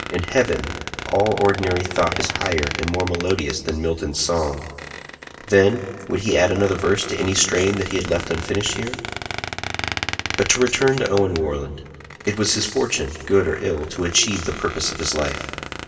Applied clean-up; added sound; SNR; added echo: none; Squeak; 9 dB; reverberation time 1.6 s.